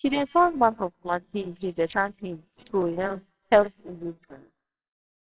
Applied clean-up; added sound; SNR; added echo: neural separator model SepFormer WHAMR!.